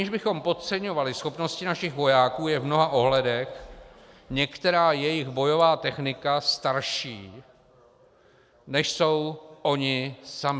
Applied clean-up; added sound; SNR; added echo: none; none; none; none.